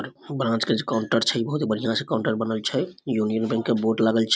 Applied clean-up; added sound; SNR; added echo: none; none; none; none.